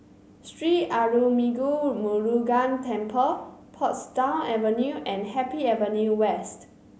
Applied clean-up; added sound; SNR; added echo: none; none; none; none.